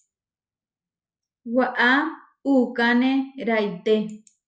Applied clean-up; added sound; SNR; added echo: none; none; none; none.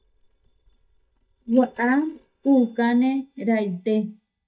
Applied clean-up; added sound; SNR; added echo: neural mask model DeepFilterNet 3.